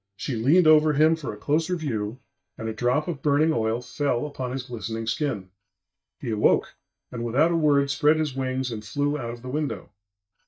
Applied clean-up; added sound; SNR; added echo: neural mask model DeepFilterNet 3.